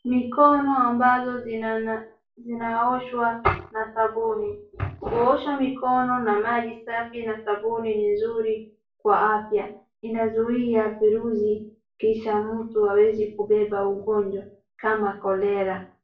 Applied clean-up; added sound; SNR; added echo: none; none; none; reverberation time 0.4 s.